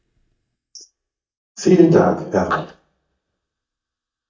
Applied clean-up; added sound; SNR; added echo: neural mask model DeepFilterNet 3.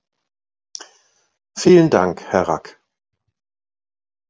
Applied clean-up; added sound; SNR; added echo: none; none; none; none.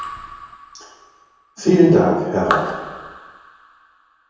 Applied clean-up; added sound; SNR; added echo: none; Raindrop / Drip; 11 dB; reverberation time 1.2 s.